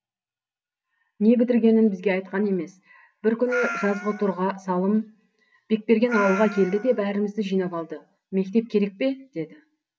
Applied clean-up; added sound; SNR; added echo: none; Meow; 10 dB; none.